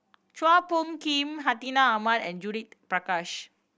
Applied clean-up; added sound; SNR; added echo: none; none; none; none.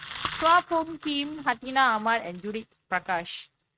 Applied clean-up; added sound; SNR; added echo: neural mask model RNNoise.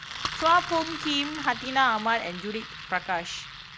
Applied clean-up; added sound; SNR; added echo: none; Engine; 9 dB; none.